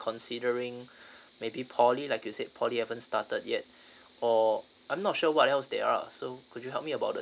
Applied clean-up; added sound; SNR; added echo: none; none; none; none.